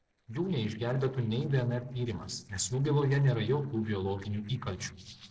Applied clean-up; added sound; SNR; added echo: neural separator model SepFormer DNS4.